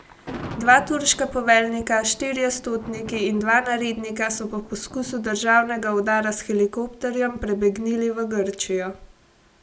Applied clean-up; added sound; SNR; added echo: none; Thunder; 20 dB; none.